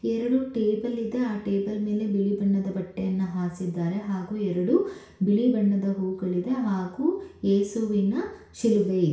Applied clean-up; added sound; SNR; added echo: none; none; none; reverberation time 0.6 s.